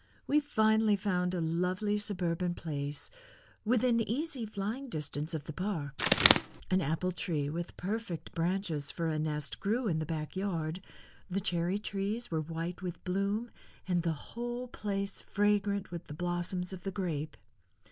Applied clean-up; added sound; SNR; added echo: none; Bird; -5 dB; none.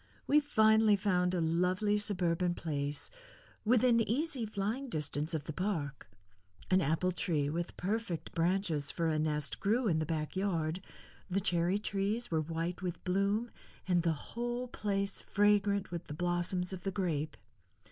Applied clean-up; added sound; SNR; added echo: none; none; none; none.